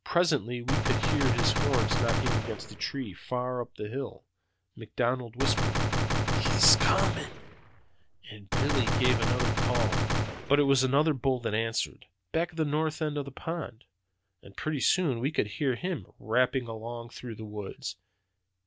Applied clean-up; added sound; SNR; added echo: none; Gunshot, gunfire; -2 dB; none.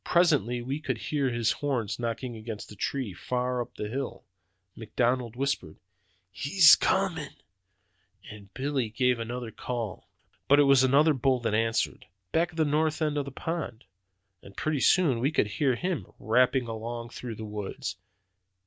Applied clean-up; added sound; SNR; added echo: none; none; none; none.